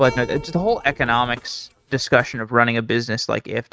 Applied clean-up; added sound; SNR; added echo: neural mask model RNNoise.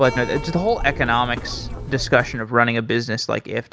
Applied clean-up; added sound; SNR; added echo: none; Keyboard (musical); 9 dB; none.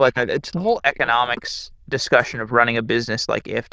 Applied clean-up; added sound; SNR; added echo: neural diffusion model UNIVERSE++.